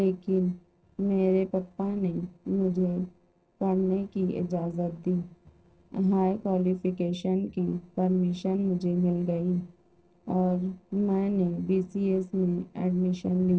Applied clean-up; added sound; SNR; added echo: neural separator model SepFormer DNS4.